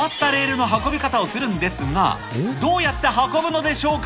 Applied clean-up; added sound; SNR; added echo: none; none; none; none.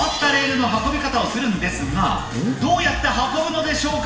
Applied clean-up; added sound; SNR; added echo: none; none; none; reverberation time 0.9 s.